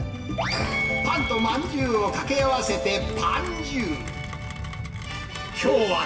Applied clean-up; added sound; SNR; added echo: none; Rain; 11 dB; reverberation time 1.6 s.